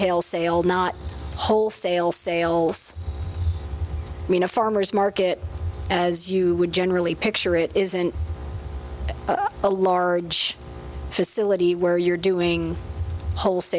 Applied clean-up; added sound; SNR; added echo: none; none; none; none.